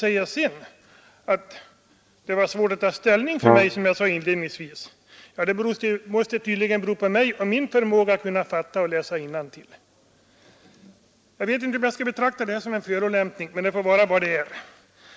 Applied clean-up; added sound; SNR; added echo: none; Brass instrument; -1 dB; none.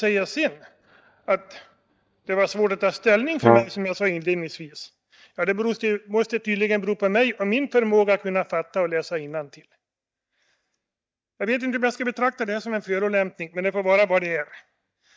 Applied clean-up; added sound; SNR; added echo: neural mask model DeepFilterNet 3.